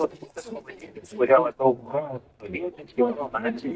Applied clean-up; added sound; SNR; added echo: neural mask model DeepFilterNet 3.